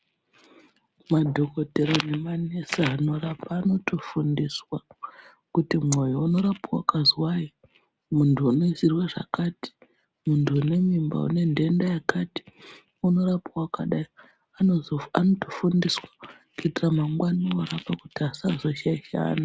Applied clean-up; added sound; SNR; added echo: none; none; none; none.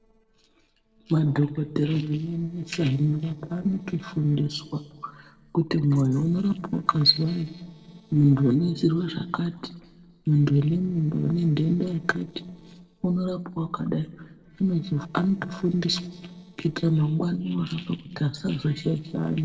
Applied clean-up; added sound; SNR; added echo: neural separator model SepFormer DNS4.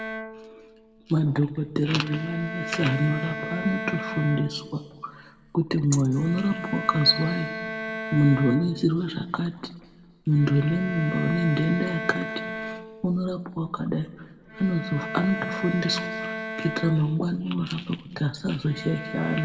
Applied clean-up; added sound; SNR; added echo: none; Bowed string instrument; 10 dB; reverberation time 1.0 s.